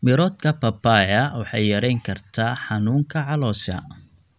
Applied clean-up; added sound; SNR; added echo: none; none; none; none.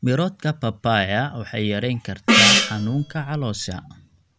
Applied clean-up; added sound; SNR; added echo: none; Gong; -5 dB; none.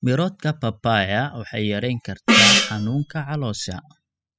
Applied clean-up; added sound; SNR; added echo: classical method spectral subtraction.